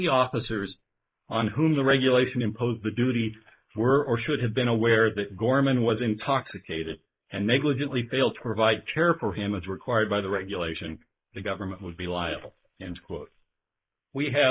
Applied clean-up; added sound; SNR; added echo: neural mask model Resemble Enhance denoiser.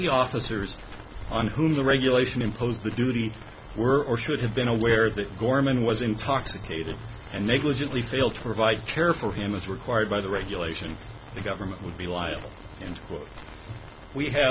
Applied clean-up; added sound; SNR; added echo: none; none; none; none.